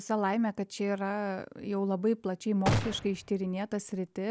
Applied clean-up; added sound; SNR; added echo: none; Gunshot, gunfire; 3 dB; none.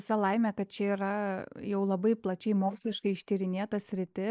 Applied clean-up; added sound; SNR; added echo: neural mask model Resemble Enhance denoiser.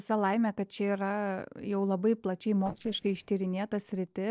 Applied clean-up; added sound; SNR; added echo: neural separator model SepFormer DNS4.